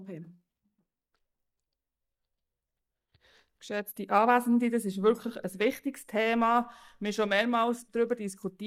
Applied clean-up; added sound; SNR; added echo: neural mask model DeepFilterNet 3.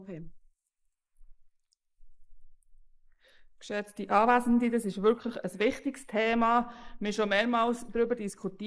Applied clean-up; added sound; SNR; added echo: neural mask model Resemble Enhance denoiser.